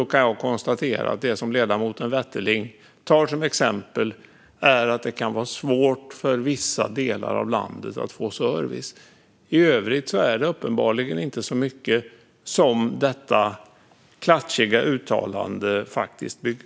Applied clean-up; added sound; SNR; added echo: none; none; none; none.